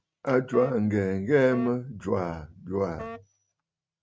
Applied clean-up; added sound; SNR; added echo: neural mask model RNNoise.